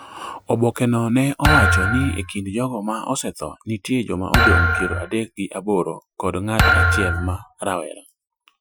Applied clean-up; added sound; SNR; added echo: classical method Wiener filter.